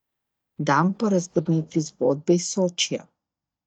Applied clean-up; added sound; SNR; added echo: neural mask model DeepFilterNet 3.